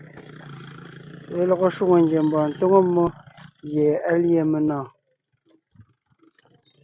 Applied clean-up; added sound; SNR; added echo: none; none; none; none.